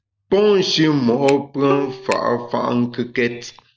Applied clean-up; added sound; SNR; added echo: none; Bowed string instrument + Finger snapping; 12 dB; none.